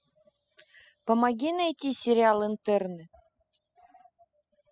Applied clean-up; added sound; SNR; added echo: classical method spectral subtraction.